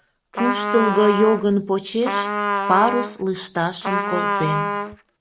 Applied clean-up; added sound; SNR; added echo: none; Trumpet; 3 dB; none.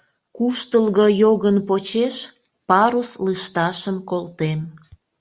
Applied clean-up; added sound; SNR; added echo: none; none; none; none.